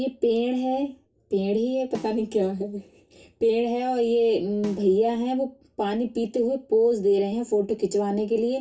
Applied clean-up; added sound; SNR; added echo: none; Snare drum; 20 dB; reverberation time 0.2 s.